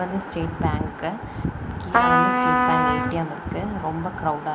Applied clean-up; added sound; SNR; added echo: none; Trumpet; -5 dB; none.